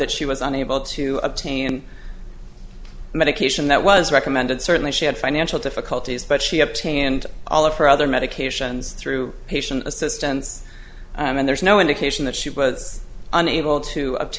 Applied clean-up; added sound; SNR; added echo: none; Fireworks; 20 dB; none.